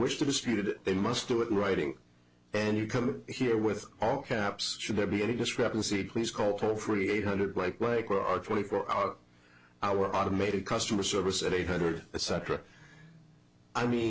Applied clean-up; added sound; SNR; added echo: none; none; none; none.